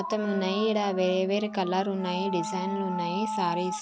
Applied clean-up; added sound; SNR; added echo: none; Wind instrument, woodwind instrument; 12 dB; none.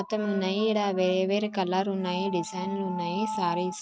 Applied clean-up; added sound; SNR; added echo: neural mask model RNNoise.